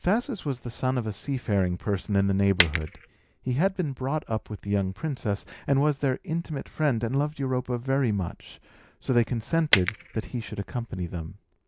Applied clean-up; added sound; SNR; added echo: none; Coin (dropping); 1 dB; none.